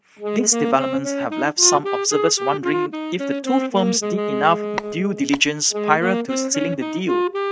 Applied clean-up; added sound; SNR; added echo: neural mask model RNNoise.